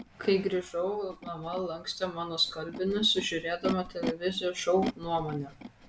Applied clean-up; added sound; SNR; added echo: none; Animal; 11 dB; none.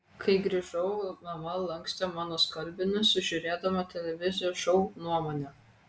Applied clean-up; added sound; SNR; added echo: none; none; none; none.